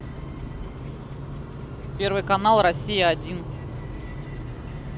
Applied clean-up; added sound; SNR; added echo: none; none; none; none.